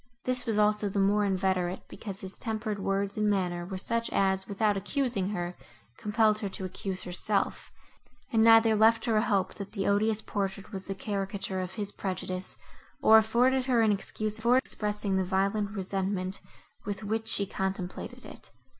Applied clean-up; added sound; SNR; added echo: none; none; none; none.